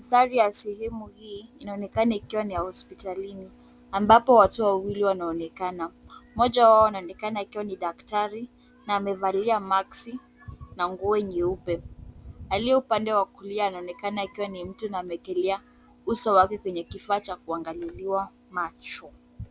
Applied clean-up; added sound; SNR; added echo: none; none; none; none.